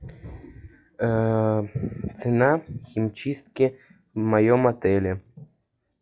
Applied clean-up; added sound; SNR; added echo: classical method log-MMSE.